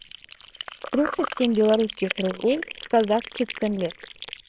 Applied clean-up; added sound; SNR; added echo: neural separator model SepFormer WHAMR!.